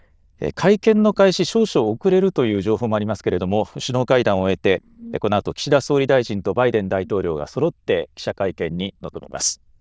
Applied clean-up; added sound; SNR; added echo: neural diffusion model UNIVERSE++.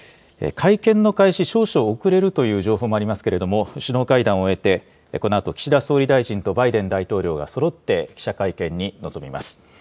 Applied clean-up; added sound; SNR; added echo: none; none; none; none.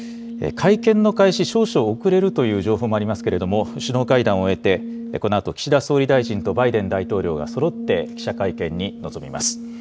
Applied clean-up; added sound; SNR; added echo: none; Brass instrument; 12 dB; none.